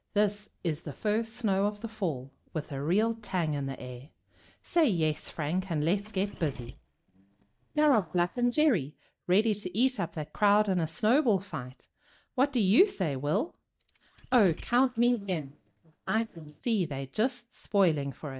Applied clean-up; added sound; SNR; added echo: neural mask model DeepFilterNet 3.